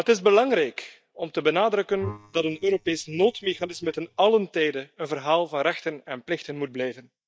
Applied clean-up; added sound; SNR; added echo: neural mask model DeepFilterNet 3.